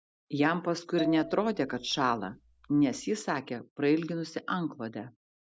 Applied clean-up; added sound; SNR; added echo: none; Marimba, xylophone; 14 dB; none.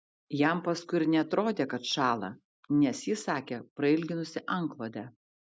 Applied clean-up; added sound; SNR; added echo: none; none; none; none.